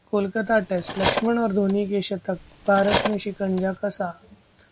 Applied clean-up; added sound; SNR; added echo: none; Cutlery, silverware; 4 dB; none.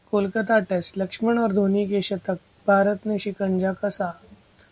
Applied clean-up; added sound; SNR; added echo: none; none; none; none.